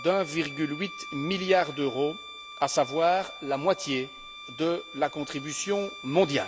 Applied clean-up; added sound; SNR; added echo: none; Bowed string instrument; 14 dB; none.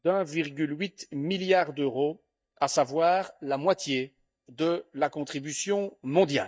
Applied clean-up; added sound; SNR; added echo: neural mask model DeepFilterNet 3.